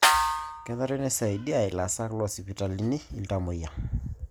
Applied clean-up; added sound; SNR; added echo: none; Snare drum; -2 dB; none.